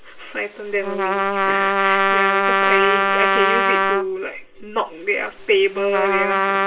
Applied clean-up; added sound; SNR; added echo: none; Trumpet; -4 dB; reverberation time 0.2 s.